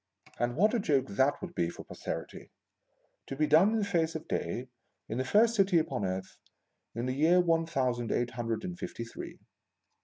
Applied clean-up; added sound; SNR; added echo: none; none; none; none.